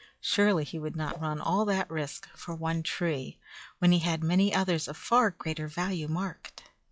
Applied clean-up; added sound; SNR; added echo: classical method log-MMSE.